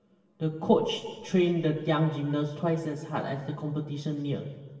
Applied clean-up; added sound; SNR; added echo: none; none; none; reverberation time 1.4 s.